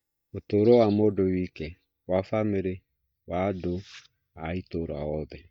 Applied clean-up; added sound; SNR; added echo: neural mask model DeepFilterNet 3.